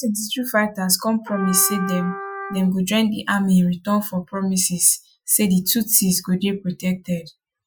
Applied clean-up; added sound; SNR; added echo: classical method Wiener filter.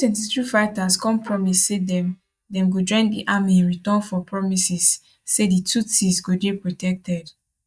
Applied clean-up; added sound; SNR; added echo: neural mask model DeepFilterNet 3.